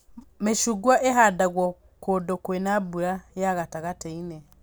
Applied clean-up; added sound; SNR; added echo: none; none; none; none.